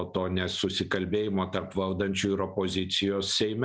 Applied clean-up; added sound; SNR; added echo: none; none; none; none.